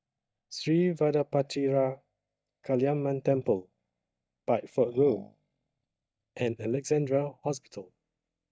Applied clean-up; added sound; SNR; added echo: neural mask model DeepFilterNet 3.